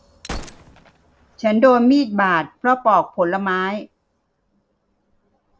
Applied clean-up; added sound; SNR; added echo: none; Gunshot, gunfire; 19 dB; none.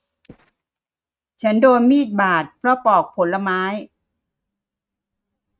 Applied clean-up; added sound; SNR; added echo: neural mask model RNNoise.